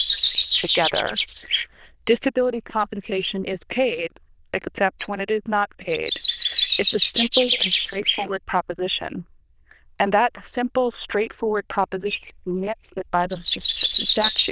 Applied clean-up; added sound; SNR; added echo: neural diffusion model UNIVERSE++.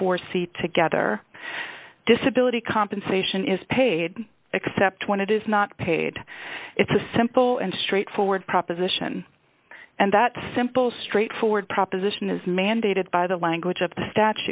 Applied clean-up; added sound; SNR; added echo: none; none; none; none.